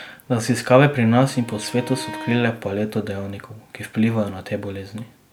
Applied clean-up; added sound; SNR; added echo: none; Bowed string instrument; 17 dB; none.